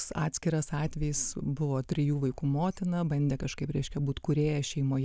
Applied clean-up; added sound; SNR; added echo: none; none; none; none.